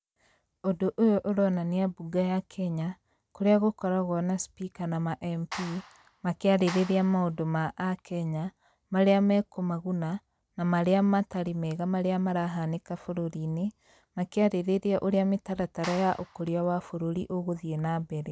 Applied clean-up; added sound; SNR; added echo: none; Clapping; 15 dB; none.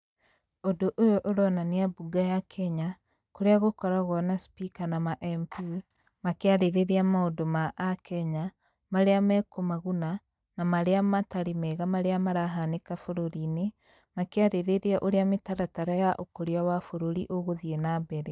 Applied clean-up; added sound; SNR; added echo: neural mask model DeepFilterNet 3.